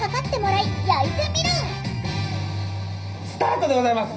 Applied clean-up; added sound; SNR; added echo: none; none; none; reverberation time 0.4 s.